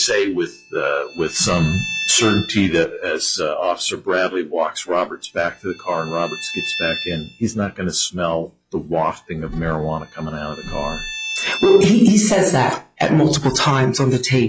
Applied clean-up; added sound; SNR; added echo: classical method log-MMSE.